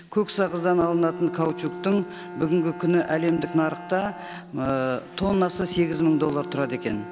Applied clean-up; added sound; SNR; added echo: none; Bowed string instrument; 12 dB; none.